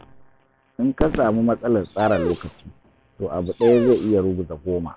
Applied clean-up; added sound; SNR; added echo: none; Fireworks + Dog; 9 dB; none.